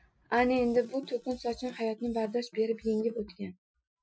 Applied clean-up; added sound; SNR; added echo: classical method Wiener filter.